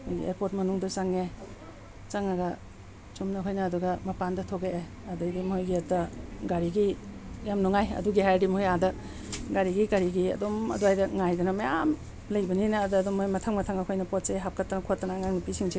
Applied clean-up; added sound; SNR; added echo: none; none; none; none.